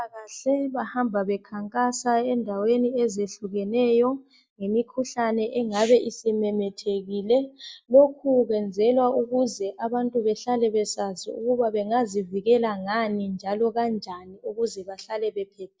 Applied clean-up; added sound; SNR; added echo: none; none; none; none.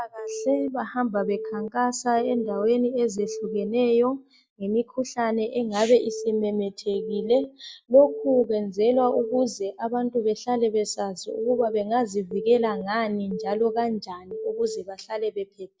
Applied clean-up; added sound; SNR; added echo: none; Telephone; 10 dB; none.